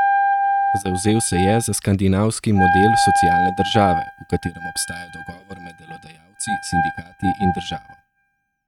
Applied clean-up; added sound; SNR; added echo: neural mask model RNNoise.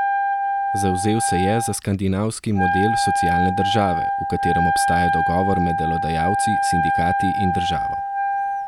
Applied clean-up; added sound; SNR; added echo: none; Wind instrument, woodwind instrument; -3 dB; none.